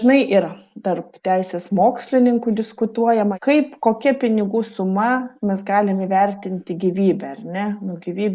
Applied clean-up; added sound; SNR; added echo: neural mask model Resemble Enhance denoiser.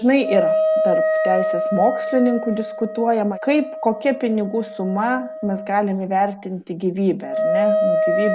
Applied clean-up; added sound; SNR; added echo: none; Wind instrument, woodwind instrument; 2 dB; none.